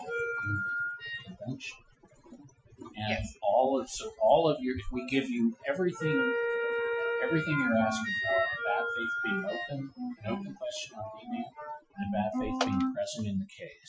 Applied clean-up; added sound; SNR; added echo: classical method Wiener filter.